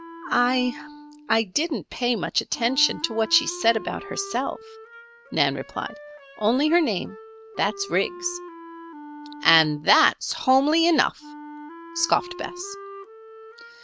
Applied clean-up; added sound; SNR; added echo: none; Wind instrument, woodwind instrument; 16 dB; none.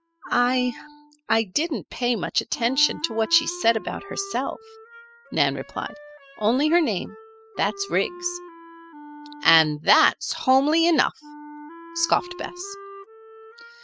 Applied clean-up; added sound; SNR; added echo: classical method spectral subtraction.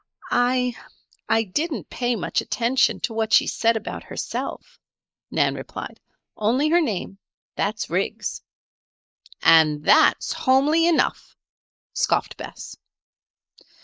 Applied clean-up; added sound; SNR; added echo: neural mask model Resemble Enhance denoiser.